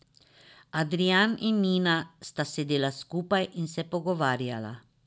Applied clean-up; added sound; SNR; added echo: none; none; none; none.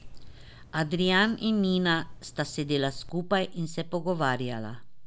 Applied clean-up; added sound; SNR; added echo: none; Drip; 12 dB; none.